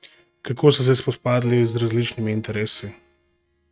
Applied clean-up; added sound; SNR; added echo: neural mask model RNNoise.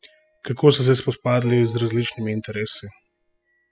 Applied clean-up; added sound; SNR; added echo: classical method spectral subtraction.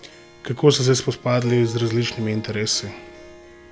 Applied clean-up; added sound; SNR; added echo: none; Harp; 19 dB; none.